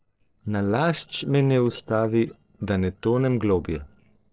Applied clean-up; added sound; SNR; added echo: neural separator model SepFormer DNS4.